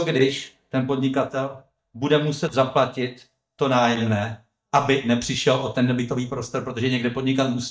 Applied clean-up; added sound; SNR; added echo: neural mask model DeepFilterNet 3.